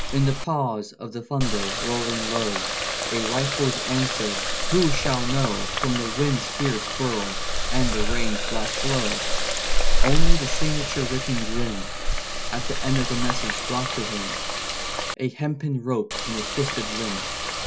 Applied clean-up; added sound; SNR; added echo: none; Water tap, faucet; -4 dB; none.